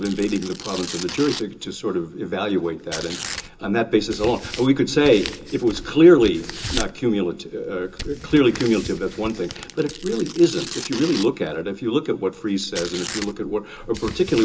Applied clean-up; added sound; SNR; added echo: none; Tearing; 13 dB; reverberation time 0.2 s.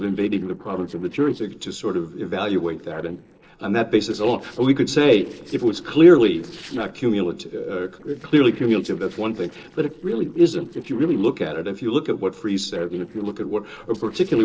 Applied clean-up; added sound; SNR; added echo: neural separator model SepFormer DNS4.